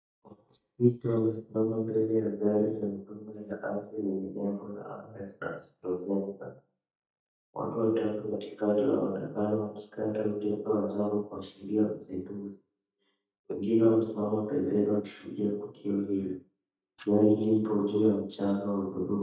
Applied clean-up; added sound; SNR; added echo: neural mask model DeepFilterNet 3.